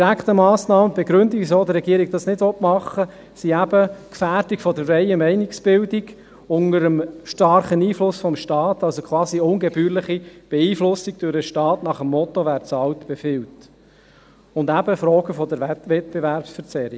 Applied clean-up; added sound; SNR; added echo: none; none; none; none.